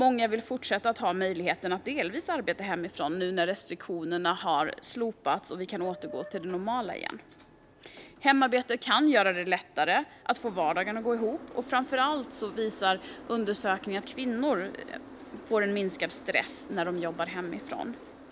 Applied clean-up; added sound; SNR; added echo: none; Boat, Water vehicle; 18 dB; none.